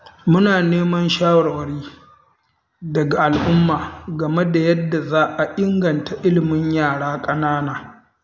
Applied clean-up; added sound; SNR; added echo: none; none; none; none.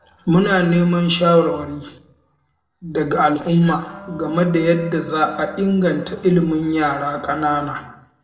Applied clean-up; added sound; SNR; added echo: neural separator model SepFormer DNS4.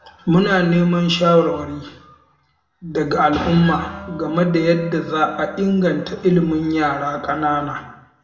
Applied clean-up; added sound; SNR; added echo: none; Wind instrument, woodwind instrument; 17 dB; reverberation time 0.6 s.